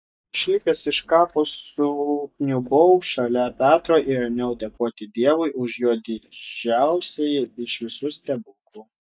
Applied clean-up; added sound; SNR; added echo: neural mask model DeepFilterNet 3.